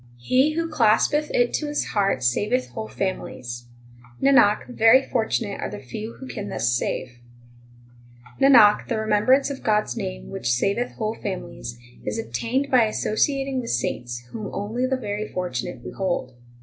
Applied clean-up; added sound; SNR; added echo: none; none; none; none.